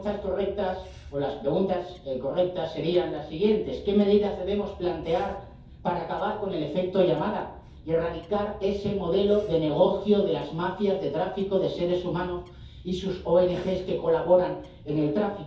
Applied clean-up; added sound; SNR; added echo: none; Bird; 20 dB; reverberation time 0.6 s.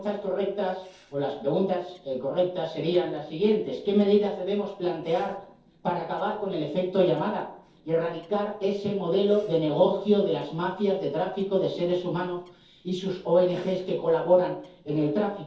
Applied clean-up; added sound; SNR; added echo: neural separator model SepFormer DNS4.